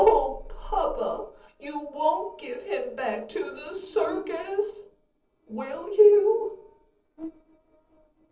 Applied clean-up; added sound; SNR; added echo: neural separator model SepFormer DNS4.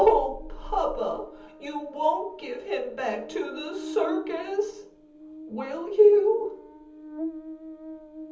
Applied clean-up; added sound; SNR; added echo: none; Buzz; 14 dB; reverberation time 0.7 s.